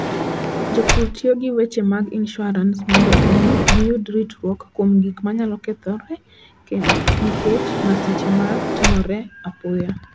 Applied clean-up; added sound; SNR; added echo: none; Sliding door; 1 dB; none.